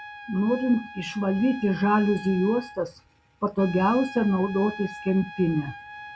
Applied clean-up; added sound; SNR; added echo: none; Trumpet; 16 dB; none.